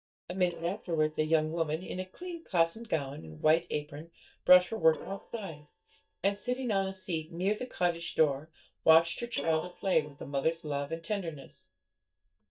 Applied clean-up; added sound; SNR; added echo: neural mask model DeepFilterNet 3.